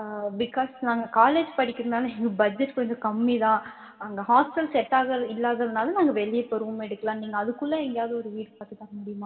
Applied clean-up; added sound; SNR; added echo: none; none; none; reverberation time 2.3 s.